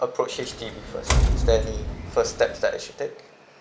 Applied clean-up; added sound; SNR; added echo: none; Door; -1 dB; none.